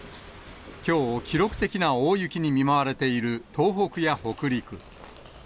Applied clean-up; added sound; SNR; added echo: none; none; none; none.